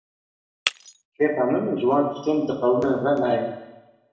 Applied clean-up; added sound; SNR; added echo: none; Shatter; 14 dB; reverberation time 0.9 s.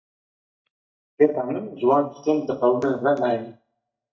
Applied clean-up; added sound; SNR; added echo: neural mask model DeepFilterNet 3.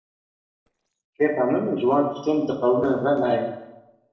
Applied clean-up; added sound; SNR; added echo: neural separator model SepFormer DNS4.